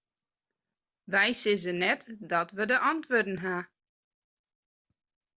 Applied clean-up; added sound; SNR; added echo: none; none; none; none.